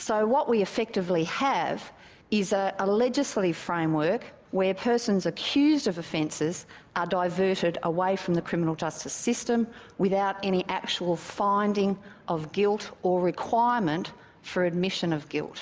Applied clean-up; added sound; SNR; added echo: none; none; none; none.